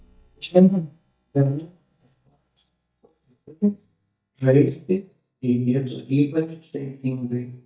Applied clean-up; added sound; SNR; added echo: neural mask model DeepFilterNet 3.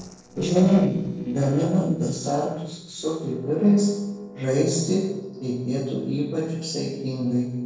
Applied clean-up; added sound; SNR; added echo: neural separator model SepFormer DNS4.